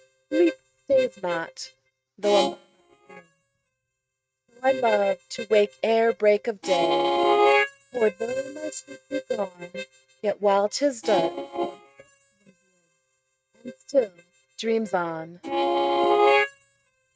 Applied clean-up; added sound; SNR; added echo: neural mask model RNNoise.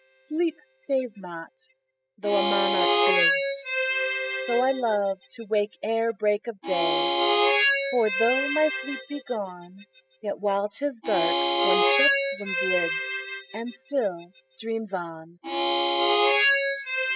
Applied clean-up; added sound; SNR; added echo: classical method spectral subtraction.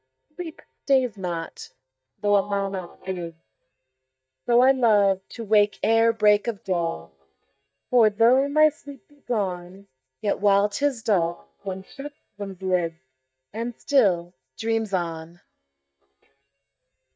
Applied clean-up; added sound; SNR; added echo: neural mask model DeepFilterNet 3.